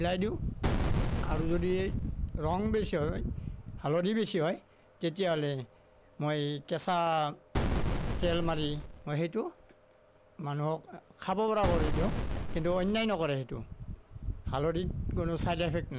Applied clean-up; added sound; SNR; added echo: none; Boom; -1 dB; none.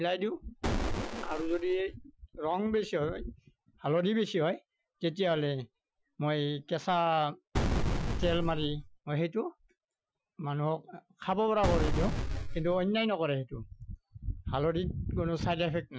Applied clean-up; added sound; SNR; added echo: classical method Wiener filter.